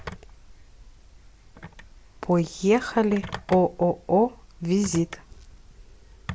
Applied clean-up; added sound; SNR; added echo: none; Telephone; 17 dB; none.